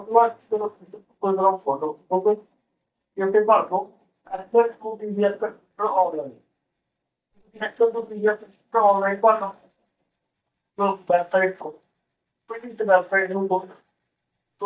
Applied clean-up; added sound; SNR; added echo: neural mask model DeepFilterNet 3.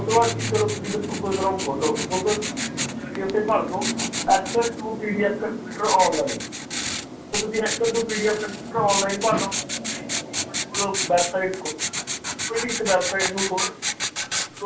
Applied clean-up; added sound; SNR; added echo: none; Writing; 3 dB; reverberation time 0.3 s.